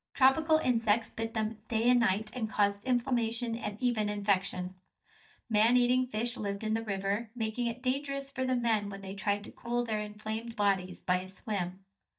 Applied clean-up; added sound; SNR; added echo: neural mask model DeepFilterNet 3.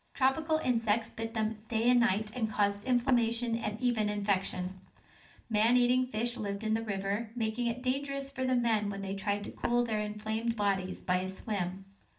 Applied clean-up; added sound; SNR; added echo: none; Tap; 7 dB; reverberation time 0.3 s.